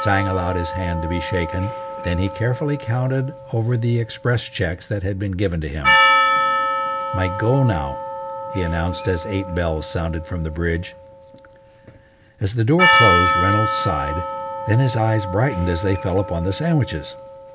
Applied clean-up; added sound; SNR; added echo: none; Percussion; 2 dB; none.